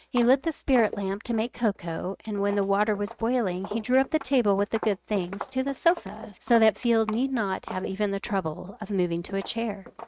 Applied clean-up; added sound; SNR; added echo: neural mask model RNNoise.